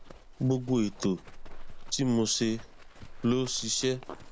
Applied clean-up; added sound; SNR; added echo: none; Livestock, farm animals, working animals; 12 dB; none.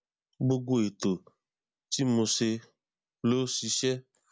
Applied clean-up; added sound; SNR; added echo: none; none; none; none.